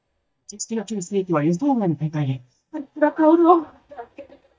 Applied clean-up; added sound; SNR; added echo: neural mask model DeepFilterNet 3.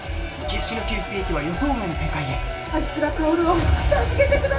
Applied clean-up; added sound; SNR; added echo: none; Trumpet; 20 dB; reverberation time 0.2 s.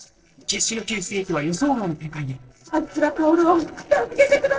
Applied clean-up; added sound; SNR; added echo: neural separator model SepFormer DNS4.